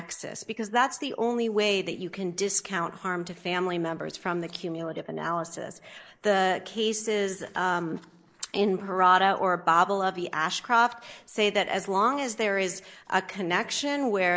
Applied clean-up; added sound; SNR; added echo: neural mask model Resemble Enhance denoiser.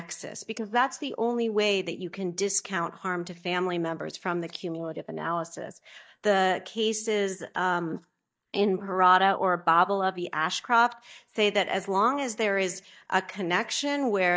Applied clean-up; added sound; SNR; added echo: neural mask model DeepFilterNet 3.